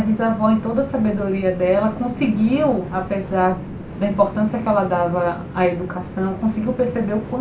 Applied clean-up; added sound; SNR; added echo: none; Train; 11 dB; reverberation time 0.3 s.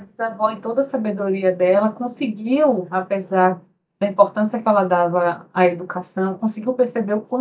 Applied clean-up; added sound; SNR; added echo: neural mask model DeepFilterNet 3.